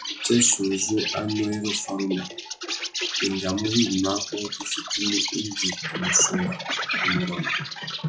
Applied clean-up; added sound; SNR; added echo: classical method log-MMSE.